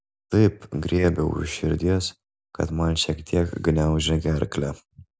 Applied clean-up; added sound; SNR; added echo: none; none; none; none.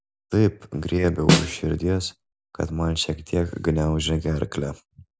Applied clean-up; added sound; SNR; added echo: none; Snare drum; -1 dB; none.